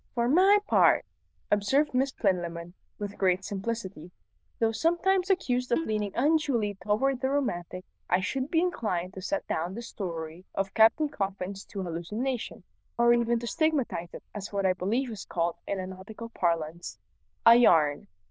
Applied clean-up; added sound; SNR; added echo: neural diffusion model UNIVERSE++.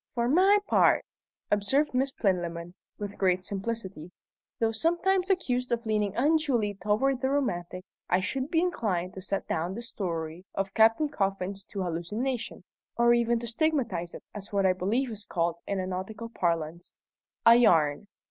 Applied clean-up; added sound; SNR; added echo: none; none; none; none.